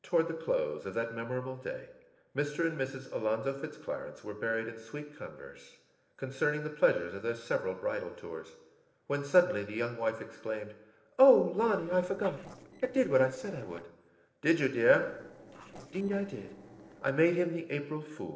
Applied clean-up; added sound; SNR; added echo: neural separator model SepFormer DNS4.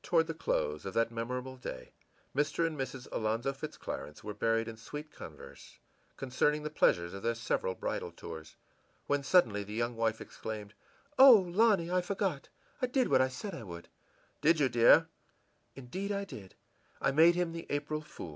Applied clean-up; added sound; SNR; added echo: none; none; none; none.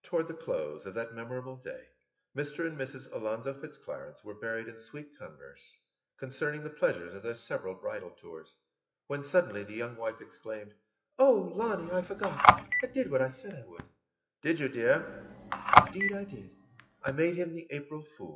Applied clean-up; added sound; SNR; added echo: classical method WPE with log-MMSE.